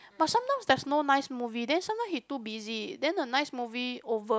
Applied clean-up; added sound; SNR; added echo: none; none; none; none.